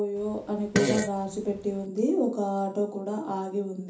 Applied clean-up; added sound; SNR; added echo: none; Fart; 4 dB; reverberation time 0.4 s.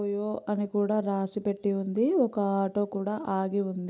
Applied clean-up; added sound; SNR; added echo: none; none; none; none.